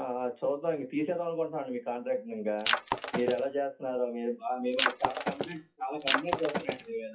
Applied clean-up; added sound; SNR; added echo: classical method WPE with log-MMSE.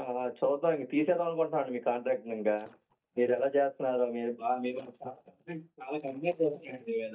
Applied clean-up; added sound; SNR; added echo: neural mask model DeepFilterNet 3.